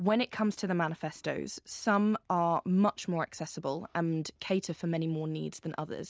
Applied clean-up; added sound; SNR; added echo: none; none; none; none.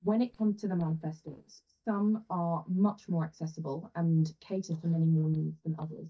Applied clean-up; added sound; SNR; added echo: neural mask model DeepFilterNet 3.